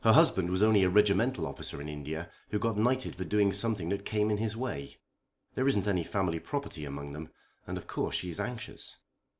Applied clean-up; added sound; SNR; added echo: none; none; none; none.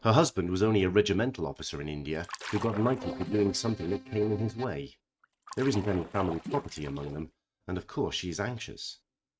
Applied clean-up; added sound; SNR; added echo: neural mask model RNNoise.